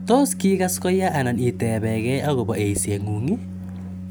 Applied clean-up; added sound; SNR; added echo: none; Organ; 10 dB; none.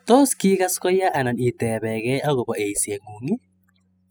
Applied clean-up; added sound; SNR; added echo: classical method spectral subtraction.